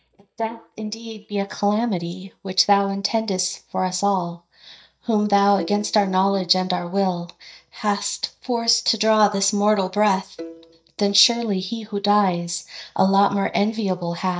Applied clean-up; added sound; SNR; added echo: neural mask model DeepFilterNet 3.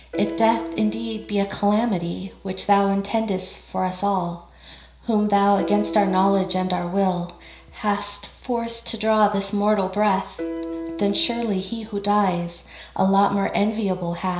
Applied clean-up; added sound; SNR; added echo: none; Piano; 13 dB; reverberation time 0.5 s.